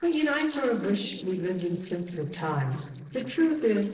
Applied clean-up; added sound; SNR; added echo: neural separator model SepFormer DNS4.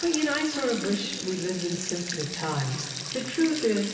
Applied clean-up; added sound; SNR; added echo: none; Sink (filling or washing); 7 dB; reverberation time 2.7 s.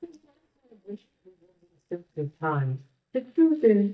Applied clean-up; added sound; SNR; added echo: neural mask model DeepFilterNet 3.